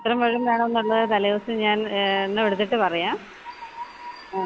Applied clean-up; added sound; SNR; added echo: none; Train; 14 dB; none.